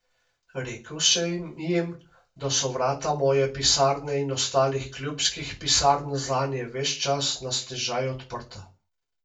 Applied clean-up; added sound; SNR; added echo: none; none; none; reverberation time 0.2 s.